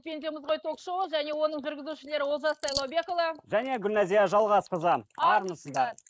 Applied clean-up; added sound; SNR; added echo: neural mask model Resemble Enhance denoiser.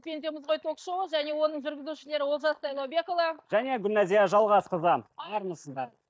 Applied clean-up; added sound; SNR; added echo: neural mask model DeepFilterNet 3.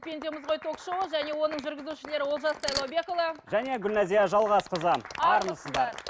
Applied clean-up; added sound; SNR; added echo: none; Mechanisms; 7 dB; none.